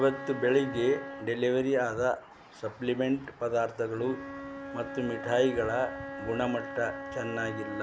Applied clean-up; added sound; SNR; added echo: none; Wind instrument, woodwind instrument; 11 dB; none.